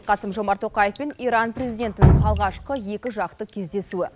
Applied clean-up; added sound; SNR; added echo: none; Drip; 0 dB; none.